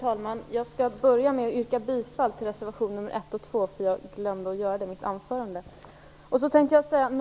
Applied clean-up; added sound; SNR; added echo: none; none; none; none.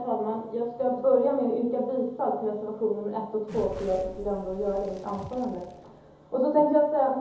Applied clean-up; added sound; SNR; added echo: none; Crackle; 18 dB; reverberation time 0.8 s.